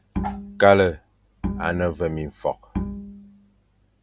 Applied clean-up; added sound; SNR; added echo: none; Bowed string instrument; 9 dB; none.